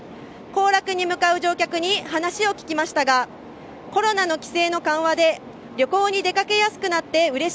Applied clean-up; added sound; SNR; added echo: none; none; none; none.